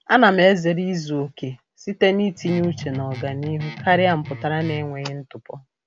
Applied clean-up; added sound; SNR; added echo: none; Guitar; 13 dB; none.